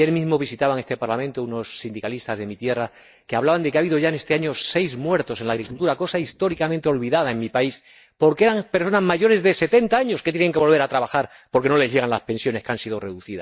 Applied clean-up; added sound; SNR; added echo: neural mask model DeepFilterNet 3.